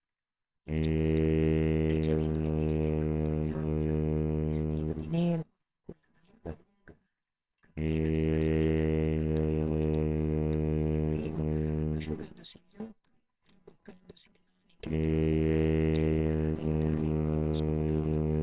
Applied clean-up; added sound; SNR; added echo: neural separator model SepFormer WHAMR!.